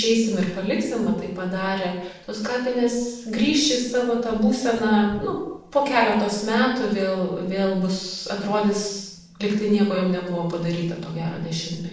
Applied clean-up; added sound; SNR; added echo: neural separator model SepFormer DNS4.